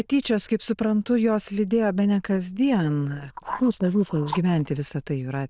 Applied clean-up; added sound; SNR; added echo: neural diffusion model UNIVERSE++.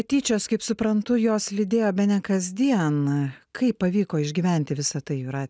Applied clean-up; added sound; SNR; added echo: none; none; none; none.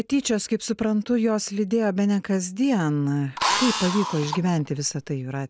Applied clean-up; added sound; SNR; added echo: none; Drill; 4 dB; none.